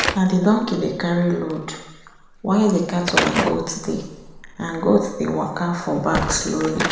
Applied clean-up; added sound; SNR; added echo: none; Slam / Wood; 7 dB; reverberation time 0.9 s.